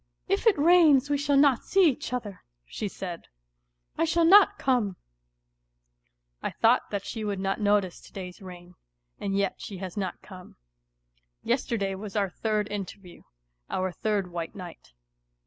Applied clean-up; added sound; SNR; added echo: none; none; none; none.